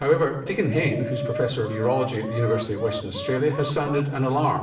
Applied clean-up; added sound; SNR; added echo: none; Chicken, rooster; 10 dB; reverberation time 0.8 s.